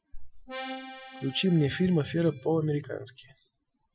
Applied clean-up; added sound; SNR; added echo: classical method Wiener filter.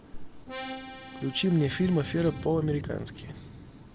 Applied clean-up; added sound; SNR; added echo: none; Accordion + Thunder / Cricket; 11 dB; none.